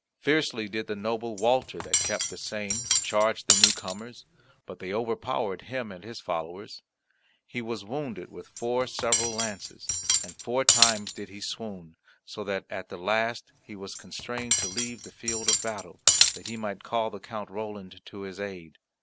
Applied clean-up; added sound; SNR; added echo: none; Cutlery, silverware; -3 dB; none.